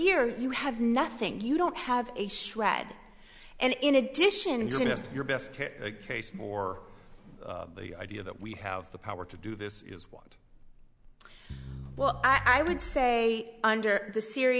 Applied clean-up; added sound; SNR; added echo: none; Crackle; 18 dB; none.